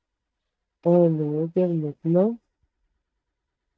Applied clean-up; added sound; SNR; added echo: neural mask model DeepFilterNet 3.